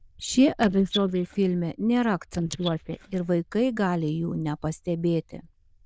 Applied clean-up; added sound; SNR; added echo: neural diffusion model UNIVERSE++.